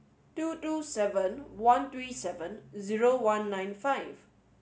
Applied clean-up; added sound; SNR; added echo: none; none; none; none.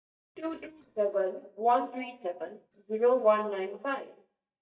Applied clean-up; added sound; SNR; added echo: neural mask model DeepFilterNet 3.